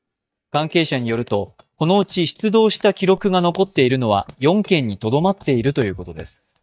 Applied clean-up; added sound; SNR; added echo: neural mask model DeepFilterNet 3.